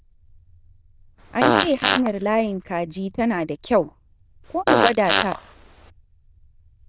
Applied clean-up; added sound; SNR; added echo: neural diffusion model UNIVERSE++.